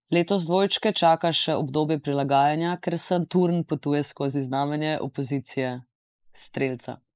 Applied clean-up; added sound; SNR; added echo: neural mask model Resemble Enhance denoiser.